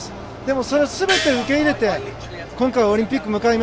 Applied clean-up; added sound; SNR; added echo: none; Gong; 7 dB; none.